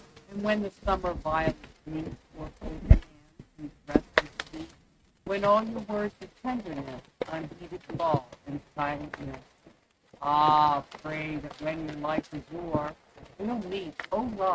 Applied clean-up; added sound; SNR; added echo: neural mask model RNNoise.